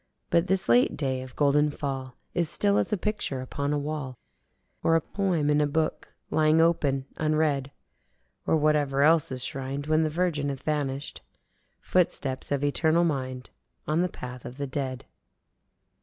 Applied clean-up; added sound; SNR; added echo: none; none; none; none.